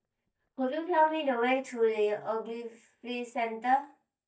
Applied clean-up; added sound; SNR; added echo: neural mask model DeepFilterNet 3.